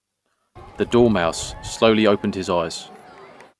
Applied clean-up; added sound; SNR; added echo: none; Crowd; 18 dB; none.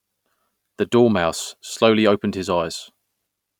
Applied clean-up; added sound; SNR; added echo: none; none; none; none.